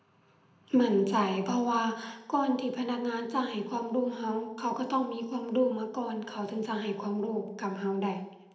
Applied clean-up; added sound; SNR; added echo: none; none; none; reverberation time 0.7 s.